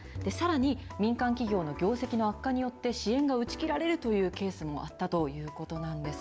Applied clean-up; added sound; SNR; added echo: none; Tabla; 15 dB; none.